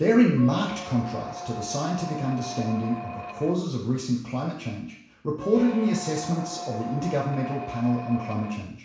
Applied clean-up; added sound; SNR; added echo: none; Squeak; 11 dB; reverberation time 0.7 s.